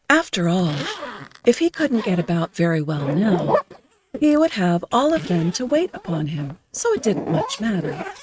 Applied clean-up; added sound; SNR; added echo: neural mask model RNNoise.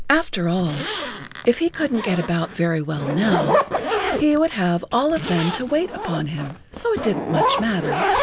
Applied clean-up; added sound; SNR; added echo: none; Zipper (clothing); 3 dB; none.